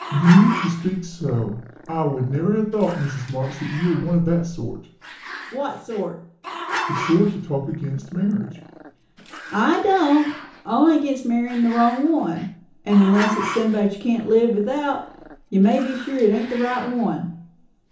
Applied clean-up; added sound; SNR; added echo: none; Growling; 13 dB; reverberation time 0.8 s.